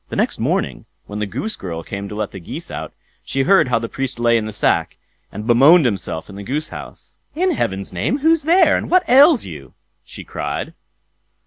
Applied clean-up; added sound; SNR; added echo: none; none; none; none.